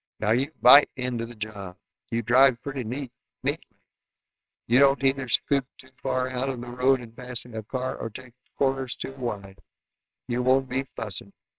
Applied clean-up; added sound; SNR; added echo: neural separator model SepFormer WHAMR!.